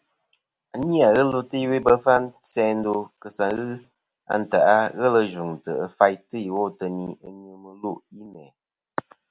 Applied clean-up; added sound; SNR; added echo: none; none; none; none.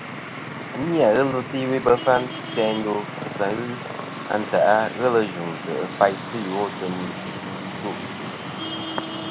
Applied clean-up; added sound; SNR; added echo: none; Traffic noise, roadway noise; 8 dB; none.